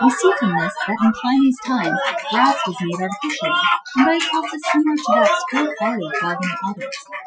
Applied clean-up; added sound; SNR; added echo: classical method Wiener filter.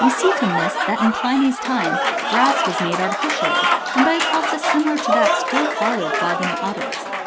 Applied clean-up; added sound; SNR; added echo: none; Applause / Crowd; -2 dB; none.